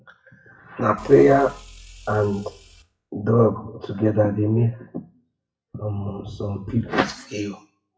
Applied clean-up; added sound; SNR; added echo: classical method WPE with log-MMSE.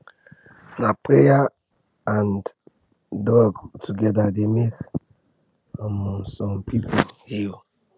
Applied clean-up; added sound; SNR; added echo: none; none; none; none.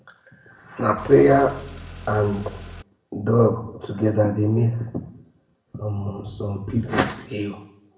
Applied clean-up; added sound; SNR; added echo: none; Car; 15 dB; reverberation time 0.6 s.